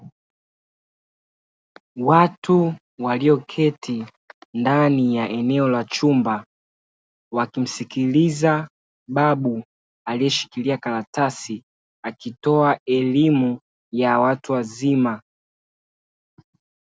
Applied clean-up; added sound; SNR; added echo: none; none; none; none.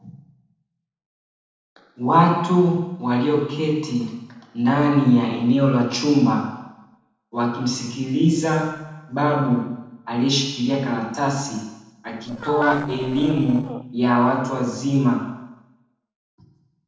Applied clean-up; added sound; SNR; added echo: neural separator model SepFormer DNS4.